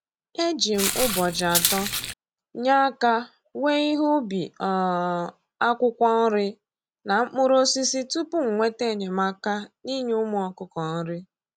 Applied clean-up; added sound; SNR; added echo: none; Walk, footsteps; 2 dB; none.